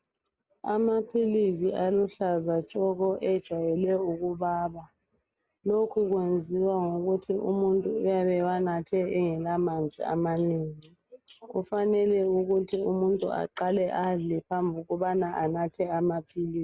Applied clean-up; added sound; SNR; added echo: none; none; none; none.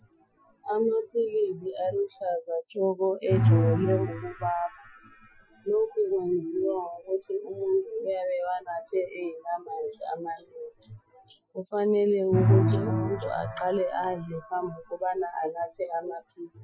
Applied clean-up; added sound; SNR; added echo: classical method Wiener filter.